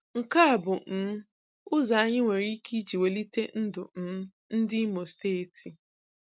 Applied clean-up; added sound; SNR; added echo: none; none; none; none.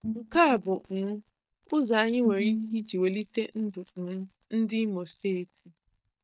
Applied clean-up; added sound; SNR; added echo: neural mask model DeepFilterNet 3.